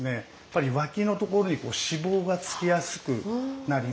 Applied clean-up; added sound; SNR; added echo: none; none; none; none.